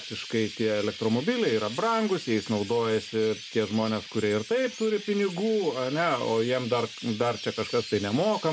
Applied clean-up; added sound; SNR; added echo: none; Chirp, tweet; 14 dB; none.